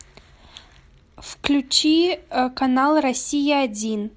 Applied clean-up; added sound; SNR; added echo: none; none; none; none.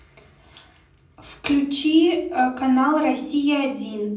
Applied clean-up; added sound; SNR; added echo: none; none; none; reverberation time 0.6 s.